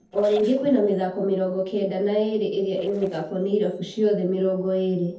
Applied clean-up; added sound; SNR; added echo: neural separator model SepFormer DNS4.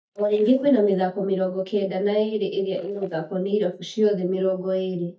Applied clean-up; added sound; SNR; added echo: neural mask model DeepFilterNet 3.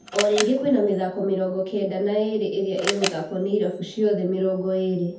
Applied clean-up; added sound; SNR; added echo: none; Camera; 12 dB; reverberation time 0.5 s.